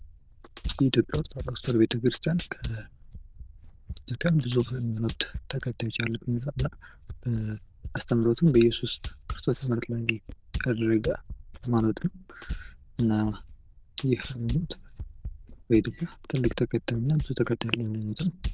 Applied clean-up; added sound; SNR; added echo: neural diffusion model UNIVERSE++.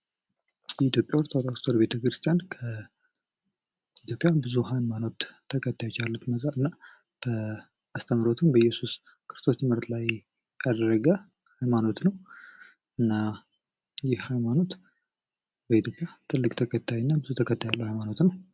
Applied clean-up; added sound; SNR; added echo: none; none; none; none.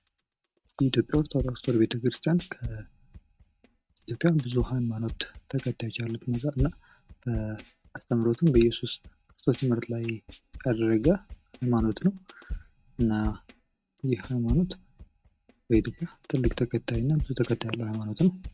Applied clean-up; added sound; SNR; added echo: neural mask model RNNoise.